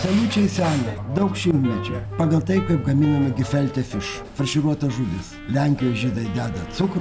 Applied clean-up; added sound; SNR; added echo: none; Wind instrument, woodwind instrument; 17 dB; none.